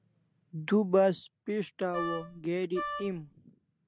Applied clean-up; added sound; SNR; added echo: none; Wind instrument, woodwind instrument; 8 dB; none.